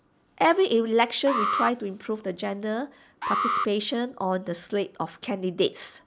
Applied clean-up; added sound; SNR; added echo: none; Alarm; 4 dB; none.